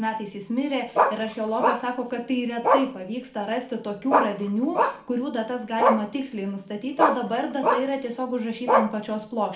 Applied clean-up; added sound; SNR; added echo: none; Bark; -1 dB; reverberation time 0.4 s.